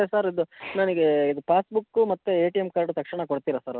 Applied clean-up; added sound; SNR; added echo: none; none; none; none.